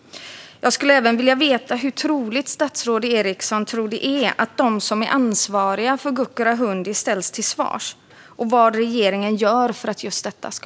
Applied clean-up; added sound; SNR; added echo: none; none; none; none.